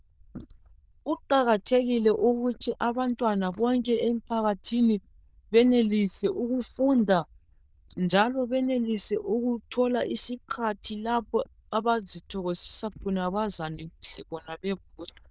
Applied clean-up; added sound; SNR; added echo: neural diffusion model UNIVERSE++.